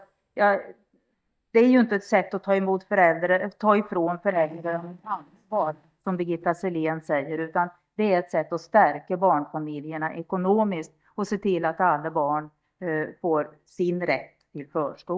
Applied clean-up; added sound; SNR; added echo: neural mask model DeepFilterNet 3.